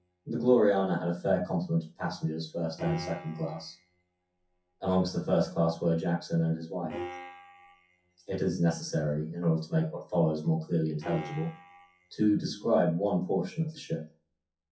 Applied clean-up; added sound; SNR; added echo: classical method WPE with log-MMSE.